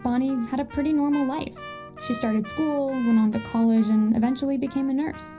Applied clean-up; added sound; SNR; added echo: none; Trumpet; 18 dB; reverberation time 0.5 s.